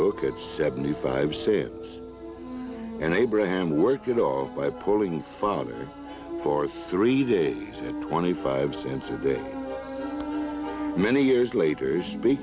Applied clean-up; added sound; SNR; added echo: none; none; none; none.